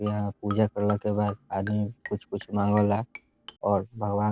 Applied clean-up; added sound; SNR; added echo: none; Marimba, xylophone; 17 dB; none.